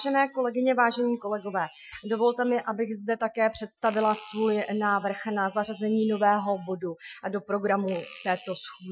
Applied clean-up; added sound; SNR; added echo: classical method Wiener filter.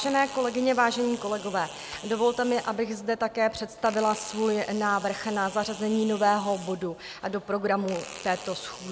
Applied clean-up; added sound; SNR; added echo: none; Fart; 17 dB; none.